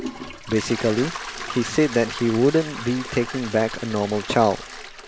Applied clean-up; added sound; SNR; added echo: none; Toilet flush; 11 dB; none.